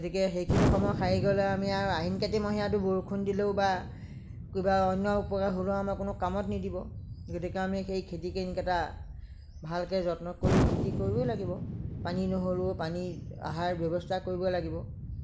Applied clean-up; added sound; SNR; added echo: none; Explosion; 3 dB; none.